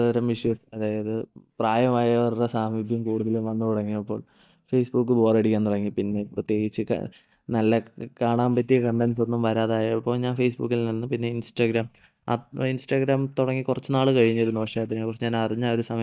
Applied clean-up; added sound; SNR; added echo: neural mask model DeepFilterNet 3.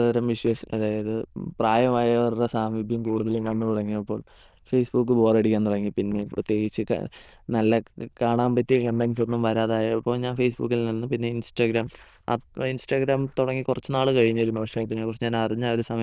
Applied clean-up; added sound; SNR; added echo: neural diffusion model UNIVERSE++.